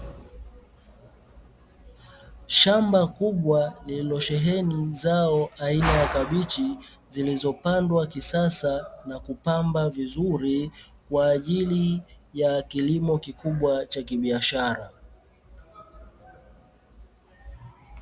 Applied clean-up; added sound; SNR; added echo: none; none; none; none.